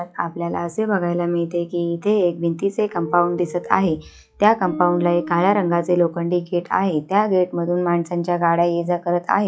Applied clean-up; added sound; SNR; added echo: classical method log-MMSE.